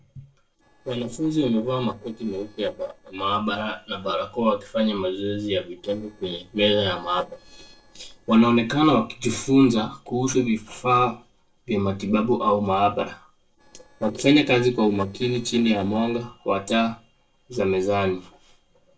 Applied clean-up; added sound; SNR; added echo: neural separator model SepFormer DNS4.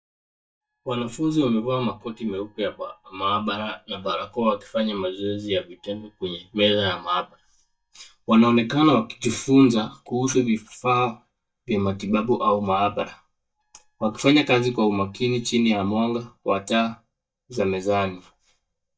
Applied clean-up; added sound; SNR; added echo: neural mask model DeepFilterNet 3.